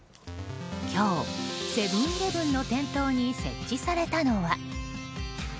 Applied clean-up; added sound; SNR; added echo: none; none; none; none.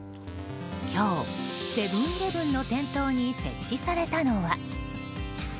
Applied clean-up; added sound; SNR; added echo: none; Bowed string instrument; 15 dB; none.